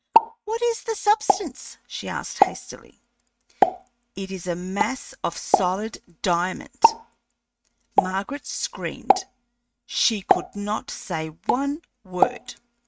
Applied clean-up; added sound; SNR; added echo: neural mask model RNNoise.